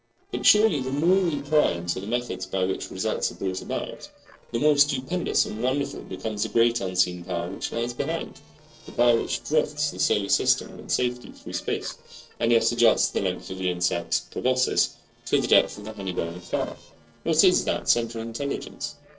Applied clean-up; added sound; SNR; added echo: neural separator model SepFormer DNS4.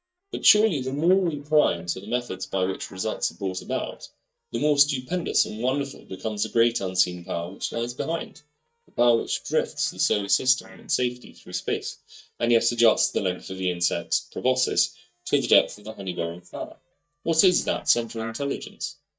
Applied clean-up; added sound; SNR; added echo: neural mask model DeepFilterNet 3.